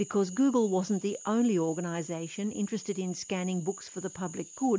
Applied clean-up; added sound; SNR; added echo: none; Cricket / Frog; 17 dB; none.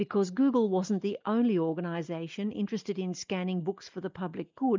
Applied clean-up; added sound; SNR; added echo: neural mask model DeepFilterNet 3.